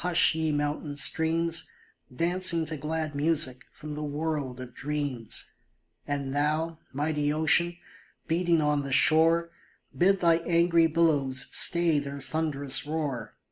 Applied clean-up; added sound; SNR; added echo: none; none; none; none.